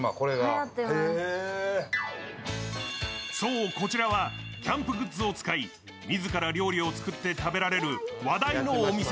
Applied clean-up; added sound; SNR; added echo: none; none; none; none.